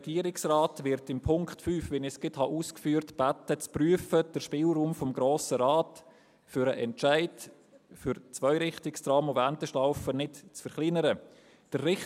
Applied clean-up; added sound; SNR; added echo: none; none; none; none.